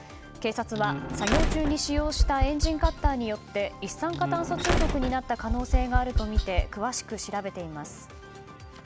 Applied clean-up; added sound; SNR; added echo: none; Slam + Tap; -2 dB; none.